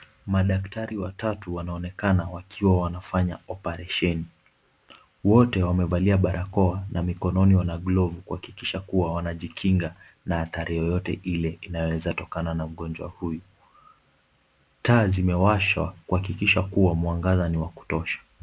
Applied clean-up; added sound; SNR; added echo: none; none; none; none.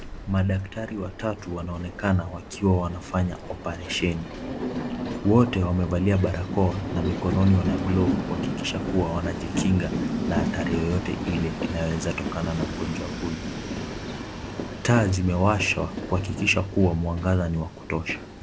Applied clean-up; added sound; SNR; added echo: none; Train; 6 dB; none.